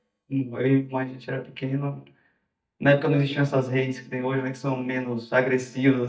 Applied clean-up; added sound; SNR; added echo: neural mask model DeepFilterNet 3.